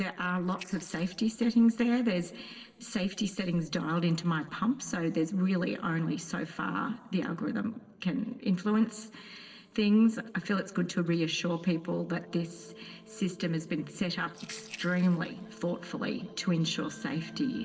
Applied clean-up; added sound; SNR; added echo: neural separator model SepFormer DNS4.